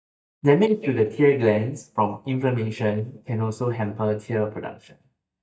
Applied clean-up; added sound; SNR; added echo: neural mask model DeepFilterNet 3.